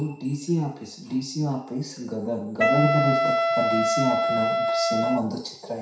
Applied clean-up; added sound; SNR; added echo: none; Wind instrument, woodwind instrument; -4 dB; reverberation time 0.6 s.